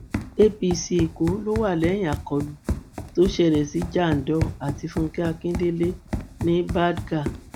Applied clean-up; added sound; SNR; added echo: none; Run; 8 dB; none.